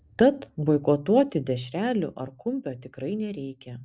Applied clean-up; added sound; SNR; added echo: none; none; none; none.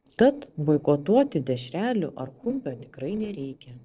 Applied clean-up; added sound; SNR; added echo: neural separator model SepFormer DNS4.